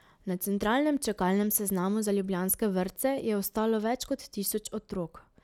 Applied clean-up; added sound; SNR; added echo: none; none; none; none.